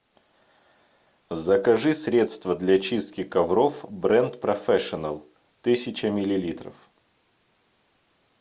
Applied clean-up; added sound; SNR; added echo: none; none; none; none.